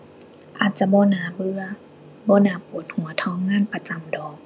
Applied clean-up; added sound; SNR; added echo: none; none; none; none.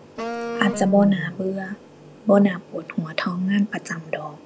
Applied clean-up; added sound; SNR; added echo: none; Wind instrument, woodwind instrument; 9 dB; none.